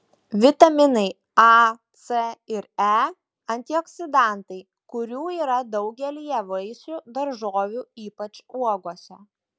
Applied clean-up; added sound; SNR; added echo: none; none; none; none.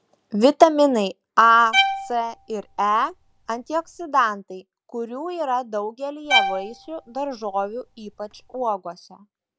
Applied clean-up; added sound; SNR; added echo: none; Bowed string instrument; 5 dB; none.